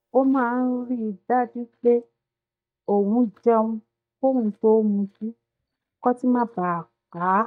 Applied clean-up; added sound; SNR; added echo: neural mask model DeepFilterNet 3.